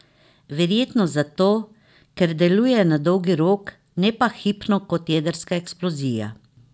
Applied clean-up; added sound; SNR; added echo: none; none; none; none.